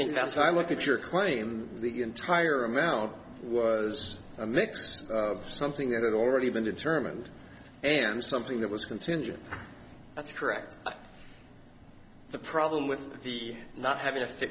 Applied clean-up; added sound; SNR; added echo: none; none; none; none.